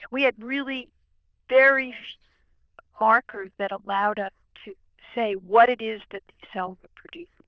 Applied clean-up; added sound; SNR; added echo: neural diffusion model UNIVERSE++.